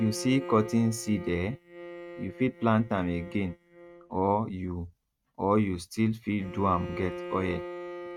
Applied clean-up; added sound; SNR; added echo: neural mask model RNNoise.